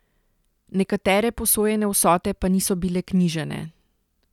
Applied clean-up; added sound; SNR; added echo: none; none; none; none.